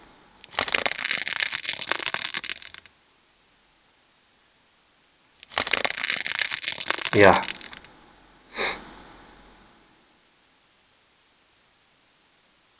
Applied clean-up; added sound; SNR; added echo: none; Crackle / Crushing; -1 dB; none.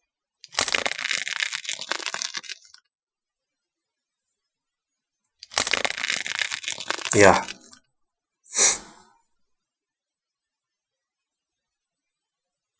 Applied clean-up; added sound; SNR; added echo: classical method Wiener filter.